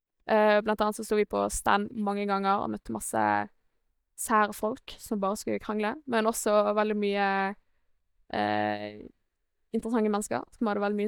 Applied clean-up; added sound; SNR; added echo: neural mask model DeepFilterNet 3.